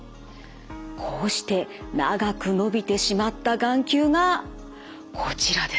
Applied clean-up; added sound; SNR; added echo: none; none; none; none.